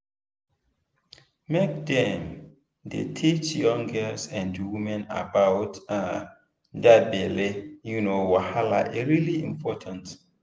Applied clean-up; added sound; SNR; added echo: none; none; none; none.